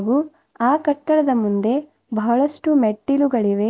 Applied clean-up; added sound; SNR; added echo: none; none; none; none.